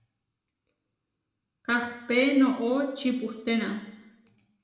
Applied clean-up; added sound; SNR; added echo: none; none; none; reverberation time 0.9 s.